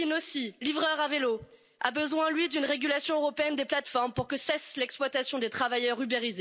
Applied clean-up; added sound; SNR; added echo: none; none; none; none.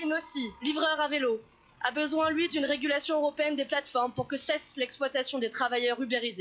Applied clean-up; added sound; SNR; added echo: classical method log-MMSE.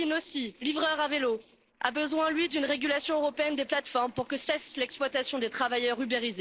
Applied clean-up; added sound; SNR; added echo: neural separator model SepFormer DNS4.